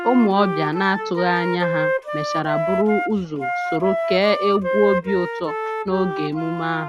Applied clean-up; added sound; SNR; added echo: none; Wind instrument, woodwind instrument; 3 dB; none.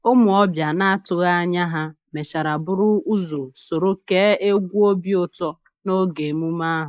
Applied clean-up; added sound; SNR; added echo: neural mask model Resemble Enhance denoiser.